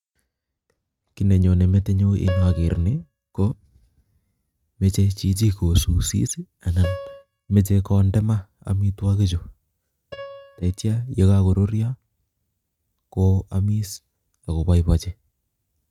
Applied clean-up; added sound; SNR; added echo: neural mask model RNNoise.